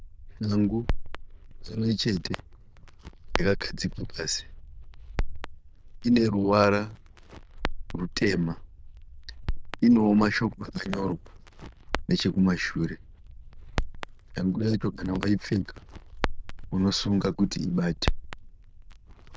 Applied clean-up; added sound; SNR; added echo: neural diffusion model UNIVERSE++.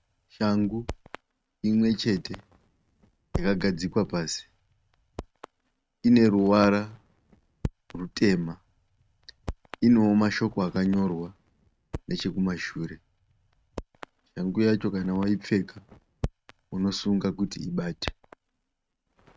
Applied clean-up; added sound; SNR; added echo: neural mask model RNNoise.